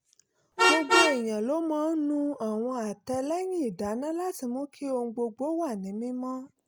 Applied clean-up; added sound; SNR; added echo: none; Vehicle horn, car horn, honking; 2 dB; none.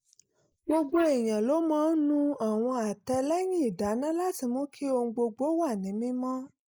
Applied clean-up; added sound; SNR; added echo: neural mask model Resemble Enhance denoiser.